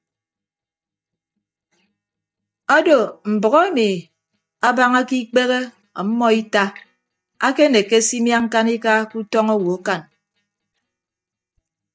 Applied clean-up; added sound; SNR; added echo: neural mask model DeepFilterNet 3.